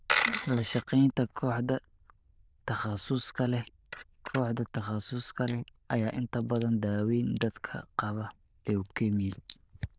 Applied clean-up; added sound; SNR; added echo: neural diffusion model UNIVERSE++.